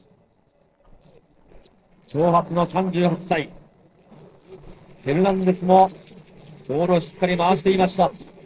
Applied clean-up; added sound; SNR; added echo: neural separator model SepFormer DNS4.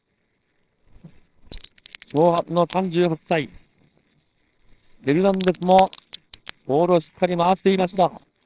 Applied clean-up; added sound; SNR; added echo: neural separator model SepFormer WHAMR!.